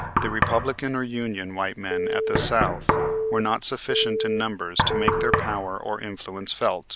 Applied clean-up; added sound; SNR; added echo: none; Knock + Telephone; 1 dB; none.